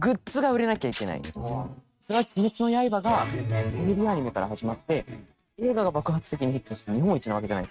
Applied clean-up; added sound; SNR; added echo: neural mask model RNNoise.